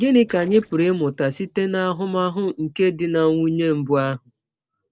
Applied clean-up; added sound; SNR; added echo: neural separator model SepFormer DNS4.